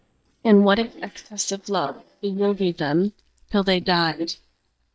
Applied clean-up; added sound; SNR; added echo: neural mask model DeepFilterNet 3.